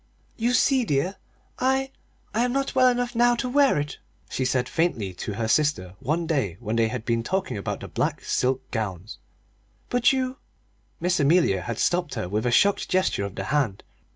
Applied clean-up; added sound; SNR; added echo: none; none; none; none.